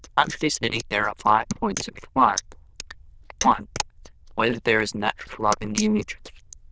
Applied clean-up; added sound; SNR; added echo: neural diffusion model UNIVERSE++.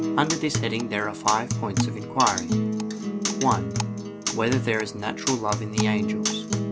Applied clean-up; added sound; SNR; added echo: none; Acoustic guitar; 0 dB; none.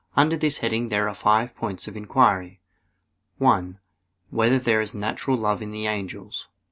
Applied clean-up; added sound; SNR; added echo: none; none; none; none.